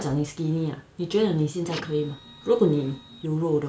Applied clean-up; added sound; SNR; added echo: none; Printer; 17 dB; none.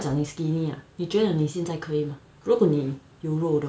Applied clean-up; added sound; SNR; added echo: none; none; none; none.